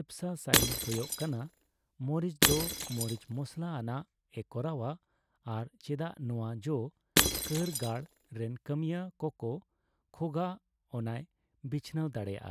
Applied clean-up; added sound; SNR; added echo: none; Shatter / Crushing; -3 dB; none.